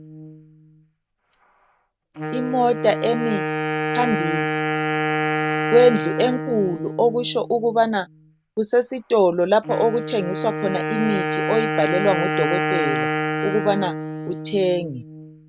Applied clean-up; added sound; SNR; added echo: none; Wind instrument, woodwind instrument; 4 dB; none.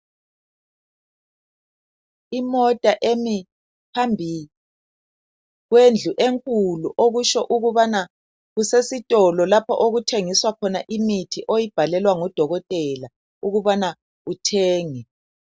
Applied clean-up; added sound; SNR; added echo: none; none; none; none.